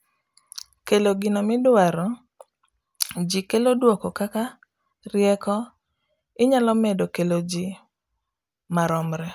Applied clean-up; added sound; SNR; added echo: none; none; none; none.